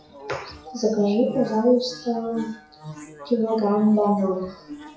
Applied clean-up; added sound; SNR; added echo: classical method WPE with log-MMSE.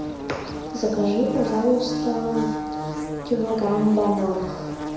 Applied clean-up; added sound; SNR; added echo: none; Buzz / Bird; 6 dB; reverberation time 1.0 s.